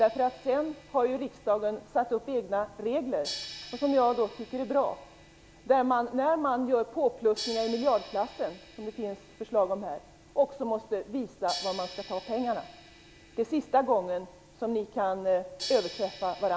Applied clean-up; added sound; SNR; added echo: none; Crash cymbal; 17 dB; none.